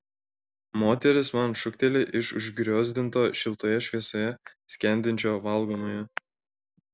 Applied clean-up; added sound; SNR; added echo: neural separator model SepFormer DNS4.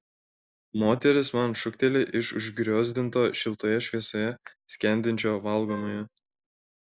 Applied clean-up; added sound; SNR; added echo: neural mask model Resemble Enhance denoiser.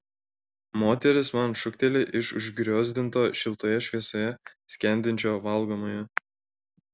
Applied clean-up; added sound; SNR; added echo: none; none; none; none.